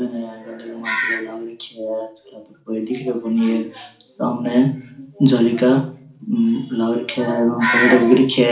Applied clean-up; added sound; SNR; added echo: none; none; none; reverberation time 0.4 s.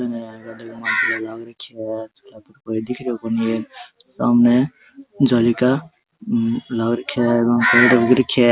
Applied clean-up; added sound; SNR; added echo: none; none; none; none.